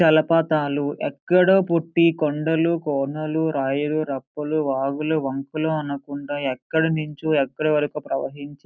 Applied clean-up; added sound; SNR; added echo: none; none; none; none.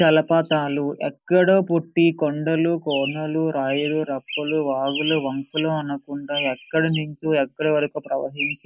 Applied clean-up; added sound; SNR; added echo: neural mask model Resemble Enhance denoiser.